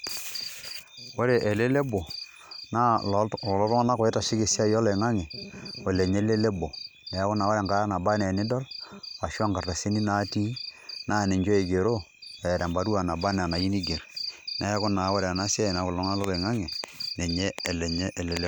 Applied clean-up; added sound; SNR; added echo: none; none; none; none.